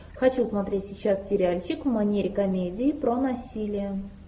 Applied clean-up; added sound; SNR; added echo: none; none; none; none.